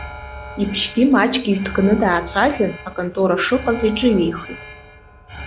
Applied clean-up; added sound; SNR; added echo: none; Alarm; 15 dB; none.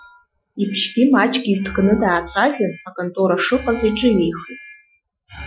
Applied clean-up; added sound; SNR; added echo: classical method Wiener filter.